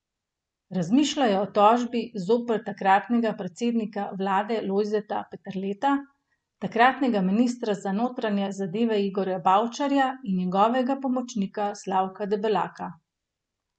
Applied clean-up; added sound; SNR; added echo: none; none; none; none.